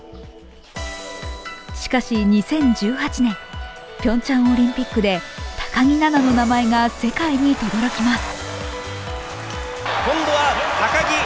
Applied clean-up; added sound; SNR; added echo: none; none; none; none.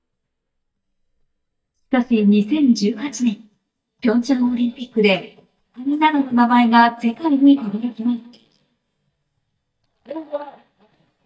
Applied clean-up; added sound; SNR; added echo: neural mask model DeepFilterNet 3.